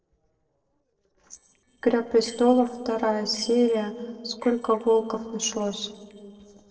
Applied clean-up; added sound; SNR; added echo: neural separator model SepFormer DNS4.